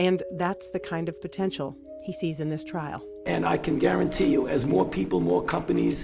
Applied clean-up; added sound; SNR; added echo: none; none; none; none.